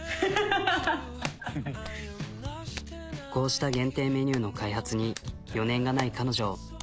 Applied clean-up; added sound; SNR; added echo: none; Hands + Thump, thud; 15 dB; none.